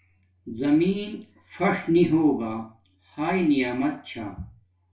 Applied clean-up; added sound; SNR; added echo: none; none; none; reverberation time 0.3 s.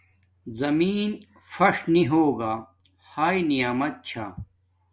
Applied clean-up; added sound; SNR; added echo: none; none; none; none.